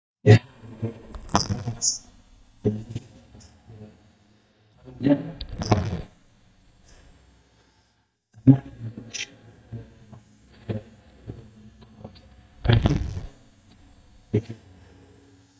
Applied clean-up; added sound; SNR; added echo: neural mask model DeepFilterNet 3.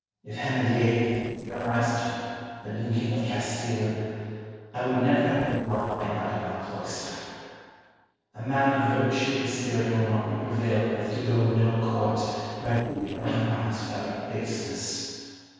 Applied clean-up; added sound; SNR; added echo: neural separator model SepFormer DNS4.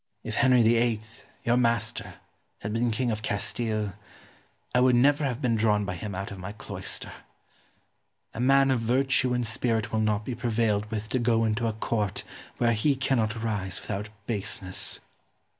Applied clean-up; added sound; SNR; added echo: none; none; none; none.